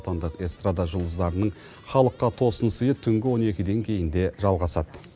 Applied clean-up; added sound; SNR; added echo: none; none; none; none.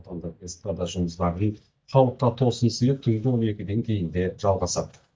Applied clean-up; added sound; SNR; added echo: neural mask model DeepFilterNet 3.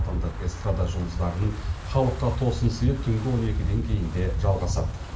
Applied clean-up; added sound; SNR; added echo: none; Wind; 2 dB; reverberation time 0.4 s.